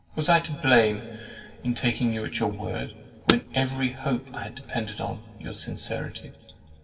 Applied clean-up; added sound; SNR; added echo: none; Car; 6 dB; reverberation time 1.9 s.